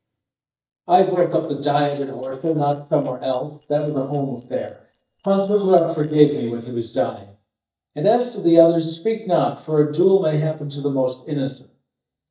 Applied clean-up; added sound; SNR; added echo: neural mask model DeepFilterNet 3.